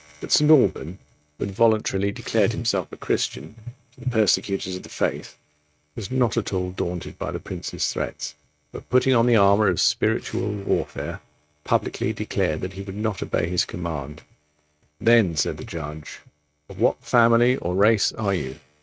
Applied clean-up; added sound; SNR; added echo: neural mask model RNNoise.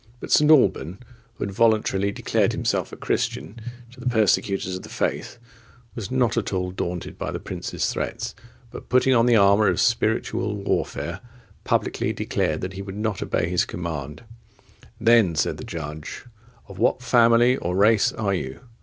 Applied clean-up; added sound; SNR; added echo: none; none; none; none.